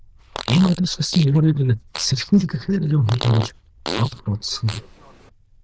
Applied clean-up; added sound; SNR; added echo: neural diffusion model UNIVERSE++.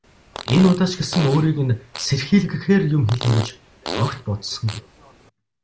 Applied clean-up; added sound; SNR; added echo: none; Fart; 12 dB; none.